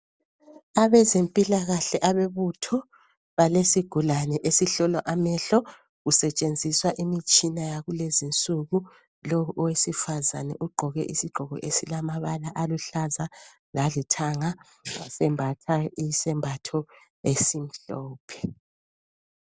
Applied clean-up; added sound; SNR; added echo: none; none; none; none.